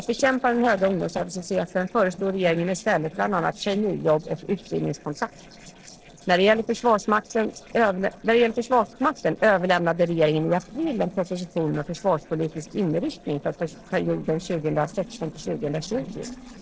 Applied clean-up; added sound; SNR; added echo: neural separator model SepFormer DNS4.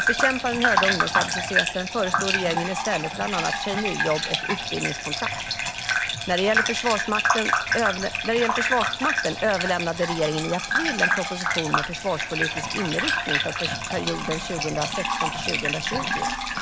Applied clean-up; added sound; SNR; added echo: none; Bathtub (filling or washing) / Gurgling; -2 dB; none.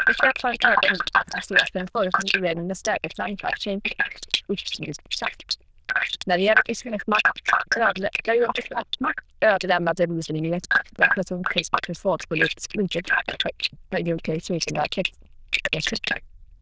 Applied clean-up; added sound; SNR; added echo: neural diffusion model UNIVERSE++.